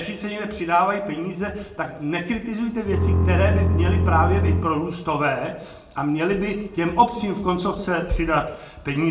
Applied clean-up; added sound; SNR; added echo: none; Bowed string instrument; -4 dB; reverberation time 0.6 s.